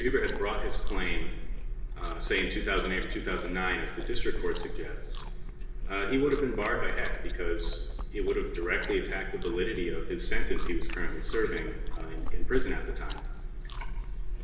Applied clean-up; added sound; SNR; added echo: none; Chewing, mastication; 17 dB; reverberation time 1.0 s.